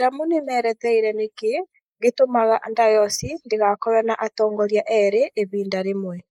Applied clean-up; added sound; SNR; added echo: neural mask model Resemble Enhance denoiser.